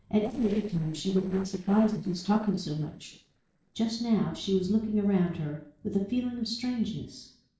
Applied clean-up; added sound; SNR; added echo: neural separator model SepFormer DNS4.